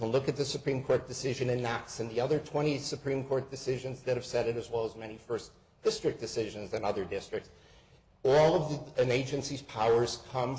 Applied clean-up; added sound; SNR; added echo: none; none; none; none.